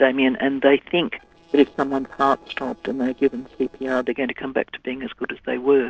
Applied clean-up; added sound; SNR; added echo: neural separator model SepFormer DNS4.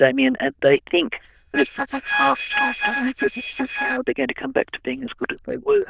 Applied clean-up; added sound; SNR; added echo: neural diffusion model UNIVERSE++.